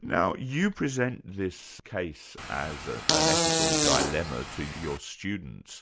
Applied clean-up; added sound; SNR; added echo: none; Fart; -4 dB; none.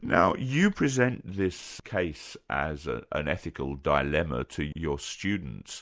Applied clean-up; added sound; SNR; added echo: none; none; none; none.